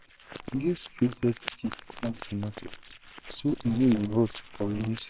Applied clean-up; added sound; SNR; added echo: neural separator model SepFormer WHAMR!.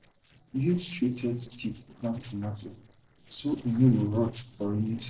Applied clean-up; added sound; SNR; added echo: neural separator model SepFormer DNS4.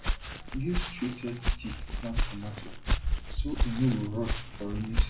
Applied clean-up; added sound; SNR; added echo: none; Walk, footsteps; -4 dB; reverberation time 0.6 s.